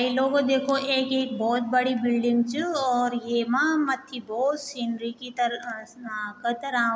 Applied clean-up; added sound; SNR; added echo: none; none; none; none.